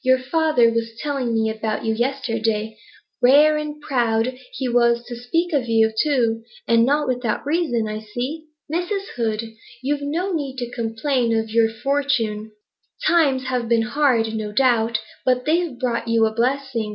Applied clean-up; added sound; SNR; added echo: none; none; none; none.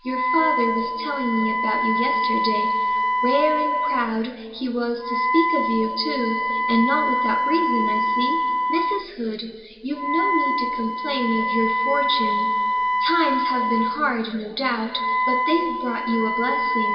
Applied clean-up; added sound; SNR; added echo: none; Wind instrument, woodwind instrument; -2 dB; reverberation time 2.0 s.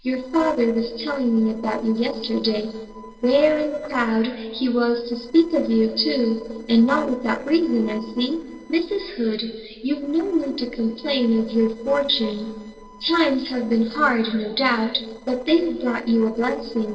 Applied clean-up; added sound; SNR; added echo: neural separator model SepFormer DNS4.